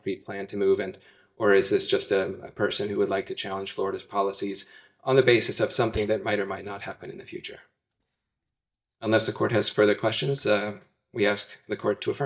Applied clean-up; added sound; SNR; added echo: neural mask model DeepFilterNet 3.